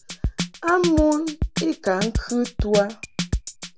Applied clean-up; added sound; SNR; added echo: none; Drum kit; 4 dB; none.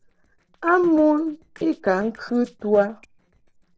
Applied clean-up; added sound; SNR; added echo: neural separator model SepFormer DNS4.